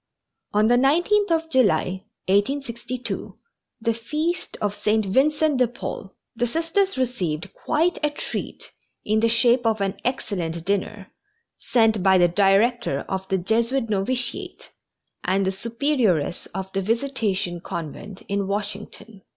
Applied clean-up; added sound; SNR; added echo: none; none; none; none.